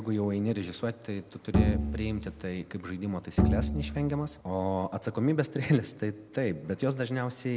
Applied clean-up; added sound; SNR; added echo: none; Bowed string instrument; -1 dB; none.